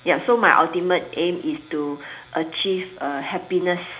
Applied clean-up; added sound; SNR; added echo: none; none; none; reverberation time 0.4 s.